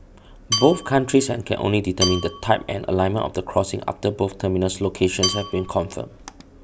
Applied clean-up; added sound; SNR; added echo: none; Dishes, pots, and pans / Glass / Bell; 7 dB; none.